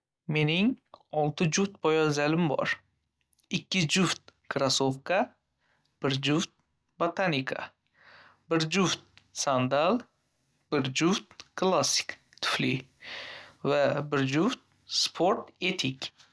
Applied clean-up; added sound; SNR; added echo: none; none; none; none.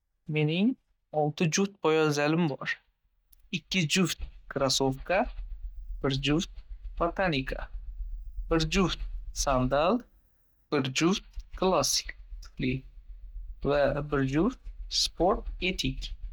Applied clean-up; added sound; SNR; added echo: neural mask model DeepFilterNet 3.